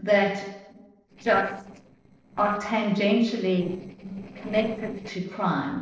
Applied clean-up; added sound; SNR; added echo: neural separator model SepFormer DNS4.